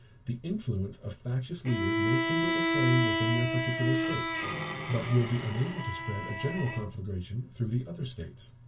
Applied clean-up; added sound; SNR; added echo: none; Bowed string instrument; 1 dB; reverberation time 0.1 s.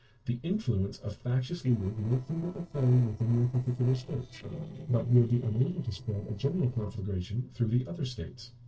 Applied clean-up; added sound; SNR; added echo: neural separator model SepFormer DNS4.